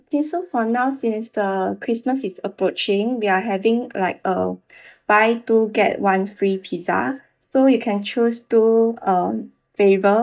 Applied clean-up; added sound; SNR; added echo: neural mask model DeepFilterNet 3.